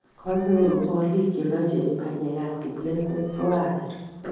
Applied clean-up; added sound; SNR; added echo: neural separator model SepFormer DNS4.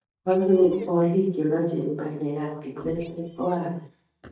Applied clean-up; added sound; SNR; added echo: neural mask model DeepFilterNet 3.